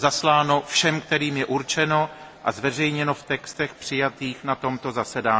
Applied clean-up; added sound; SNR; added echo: none; none; none; none.